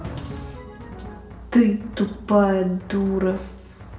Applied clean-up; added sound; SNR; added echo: none; Drum; 14 dB; reverberation time 0.7 s.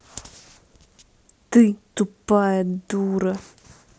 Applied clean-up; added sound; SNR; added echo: none; none; none; none.